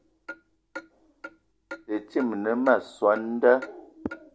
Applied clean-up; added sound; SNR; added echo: none; Clock; 18 dB; none.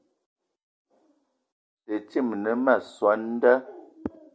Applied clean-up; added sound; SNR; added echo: none; none; none; none.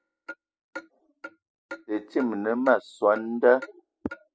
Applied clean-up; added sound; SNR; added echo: classical method spectral subtraction.